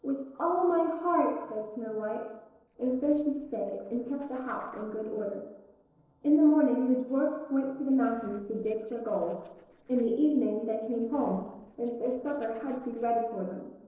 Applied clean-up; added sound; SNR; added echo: neural separator model SepFormer DNS4.